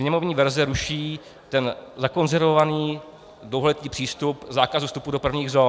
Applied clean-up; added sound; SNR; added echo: none; none; none; none.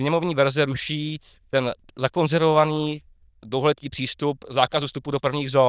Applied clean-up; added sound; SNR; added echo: neural diffusion model UNIVERSE++.